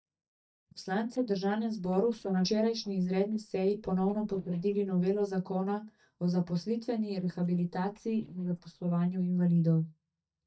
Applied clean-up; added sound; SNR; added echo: neural mask model DeepFilterNet 3.